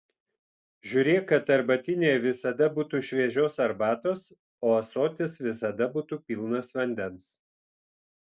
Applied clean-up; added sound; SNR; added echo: none; none; none; none.